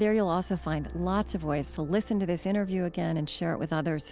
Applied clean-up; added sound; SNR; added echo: none; Truck; 17 dB; none.